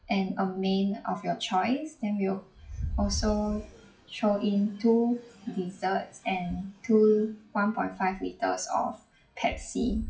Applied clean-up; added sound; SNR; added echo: classical method WPE with log-MMSE.